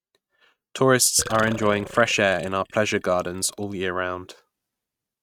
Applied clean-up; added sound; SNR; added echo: neural mask model RNNoise.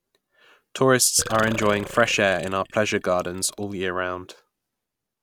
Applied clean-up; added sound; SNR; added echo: none; Burping, eructation; 14 dB; none.